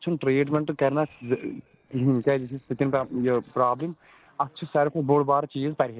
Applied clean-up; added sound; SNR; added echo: neural separator model SepFormer DNS4.